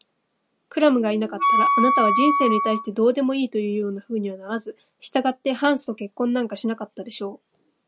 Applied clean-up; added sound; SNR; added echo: none; Wind instrument, woodwind instrument; -2 dB; none.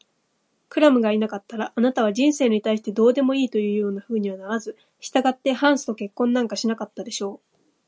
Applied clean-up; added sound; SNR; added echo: none; none; none; none.